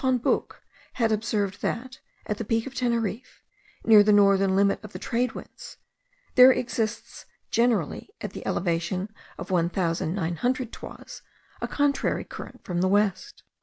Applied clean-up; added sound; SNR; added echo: none; none; none; none.